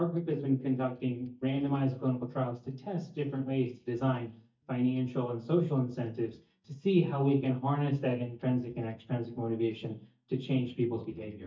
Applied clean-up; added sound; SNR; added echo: neural mask model DeepFilterNet 3.